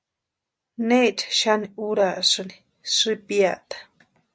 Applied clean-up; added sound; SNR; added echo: none; none; none; none.